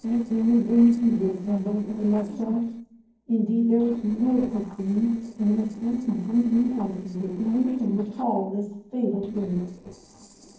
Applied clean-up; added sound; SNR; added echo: neural separator model SepFormer DNS4.